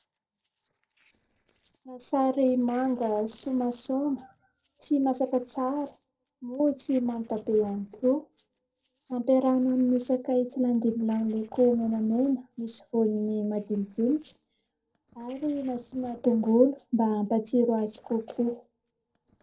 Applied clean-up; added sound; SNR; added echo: neural separator model SepFormer DNS4.